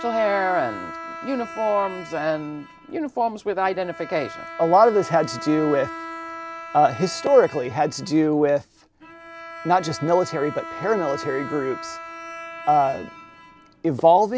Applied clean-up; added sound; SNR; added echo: none; Bowed string instrument; 14 dB; none.